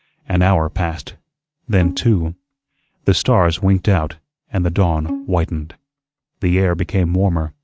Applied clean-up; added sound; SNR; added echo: neural mask model RNNoise.